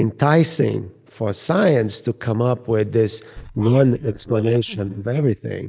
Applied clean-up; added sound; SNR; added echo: neural mask model DeepFilterNet 3.